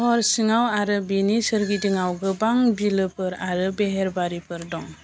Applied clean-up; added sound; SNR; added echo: none; none; none; none.